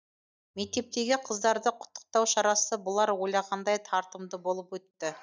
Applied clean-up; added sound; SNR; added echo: neural mask model DeepFilterNet 3.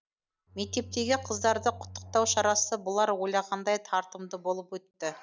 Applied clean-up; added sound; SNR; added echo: none; Bowed string instrument; 17 dB; none.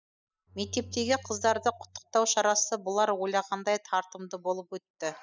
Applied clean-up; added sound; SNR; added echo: classical method spectral subtraction.